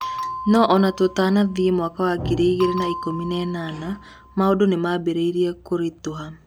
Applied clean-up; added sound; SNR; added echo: none; Bell; 13 dB; none.